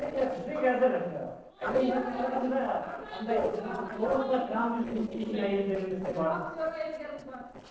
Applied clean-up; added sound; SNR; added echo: neural separator model SepFormer DNS4.